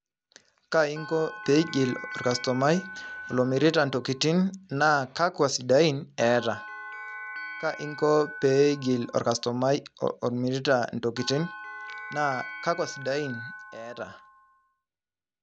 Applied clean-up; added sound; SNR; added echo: none; Bell; 14 dB; none.